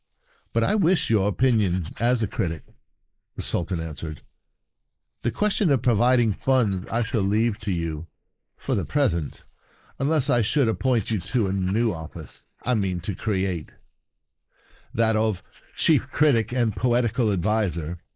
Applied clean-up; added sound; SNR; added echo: neural mask model Resemble Enhance denoiser.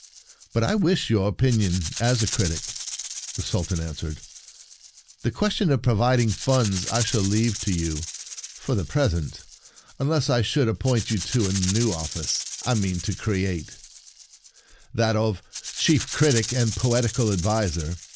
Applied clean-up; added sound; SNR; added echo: none; Rattle (instrument); 11 dB; none.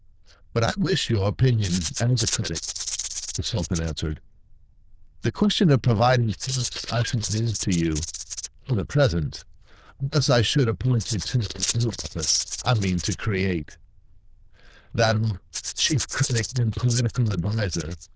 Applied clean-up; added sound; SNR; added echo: neural diffusion model UNIVERSE++.